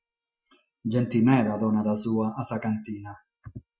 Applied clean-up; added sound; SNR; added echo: classical method Wiener filter.